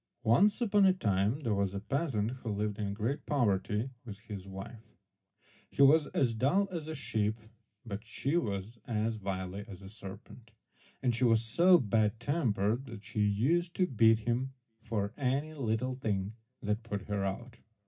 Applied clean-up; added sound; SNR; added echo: none; none; none; reverberation time 0.4 s.